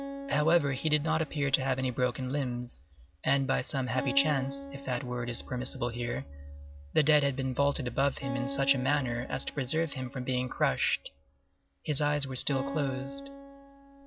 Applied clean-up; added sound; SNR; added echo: none; Acoustic guitar; 12 dB; none.